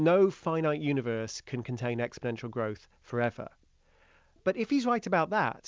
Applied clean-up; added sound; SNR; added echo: none; none; none; none.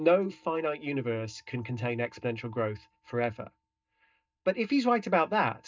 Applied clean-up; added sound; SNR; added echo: neural mask model DeepFilterNet 3.